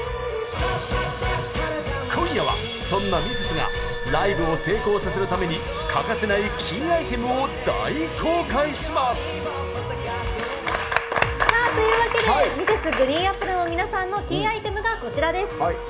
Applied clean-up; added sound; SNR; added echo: none; Wind instrument, woodwind instrument; 12 dB; reverberation time 0.6 s.